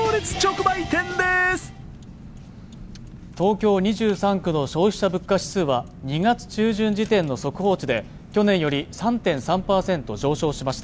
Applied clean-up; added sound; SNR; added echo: none; Car; 16 dB; none.